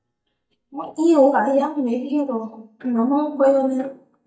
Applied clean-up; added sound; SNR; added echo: neural mask model DeepFilterNet 3.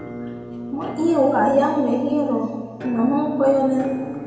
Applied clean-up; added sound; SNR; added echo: none; Musical instrument; 12 dB; reverberation time 1.2 s.